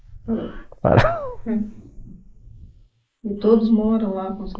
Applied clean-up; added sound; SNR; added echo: neural mask model Resemble Enhance denoiser.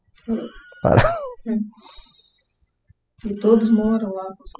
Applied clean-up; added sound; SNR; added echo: classical method spectral subtraction.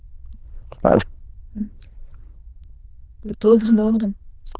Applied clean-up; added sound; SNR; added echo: neural diffusion model UNIVERSE++.